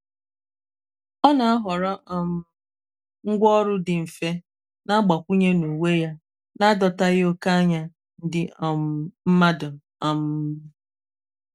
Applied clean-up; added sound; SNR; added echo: none; none; none; none.